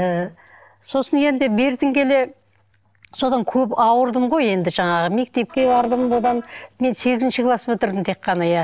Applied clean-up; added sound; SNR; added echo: neural separator model SepFormer DNS4.